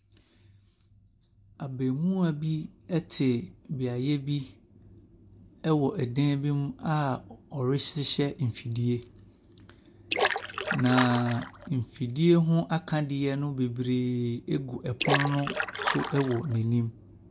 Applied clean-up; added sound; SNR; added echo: none; Splash, splatter; 2 dB; none.